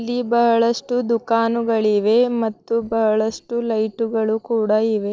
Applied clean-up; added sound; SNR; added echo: neural separator model SepFormer DNS4.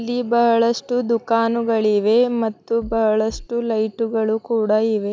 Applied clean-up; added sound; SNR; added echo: none; Bass drum; 19 dB; none.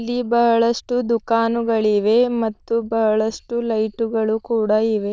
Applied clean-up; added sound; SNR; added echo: neural diffusion model UNIVERSE++.